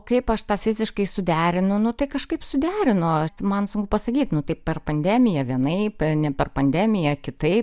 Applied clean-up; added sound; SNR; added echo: none; none; none; none.